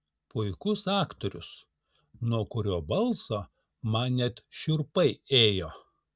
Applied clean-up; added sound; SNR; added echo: none; none; none; none.